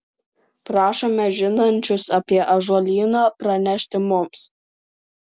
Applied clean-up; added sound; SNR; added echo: none; none; none; none.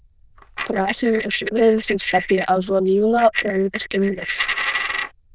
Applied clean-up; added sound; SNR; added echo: neural diffusion model UNIVERSE++.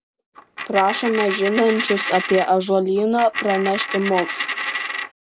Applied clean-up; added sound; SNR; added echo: none; Coin (dropping); 6 dB; none.